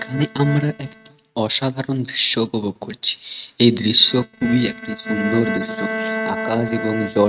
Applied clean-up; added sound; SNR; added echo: neural mask model RNNoise.